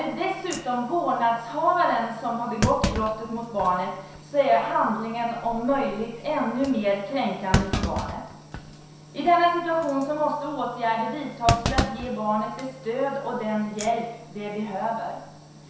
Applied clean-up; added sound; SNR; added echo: none; Thump, thud; 8 dB; reverberation time 0.7 s.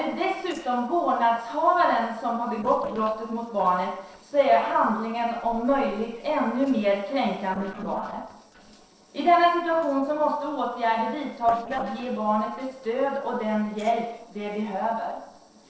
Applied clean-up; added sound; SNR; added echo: neural separator model SepFormer DNS4.